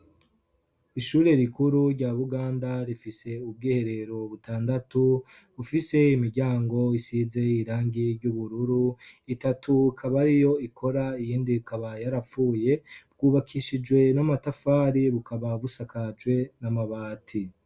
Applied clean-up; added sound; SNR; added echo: none; none; none; none.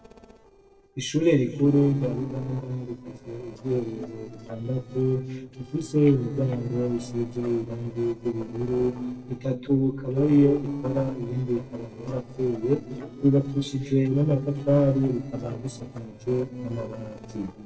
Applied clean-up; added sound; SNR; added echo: neural separator model SepFormer DNS4.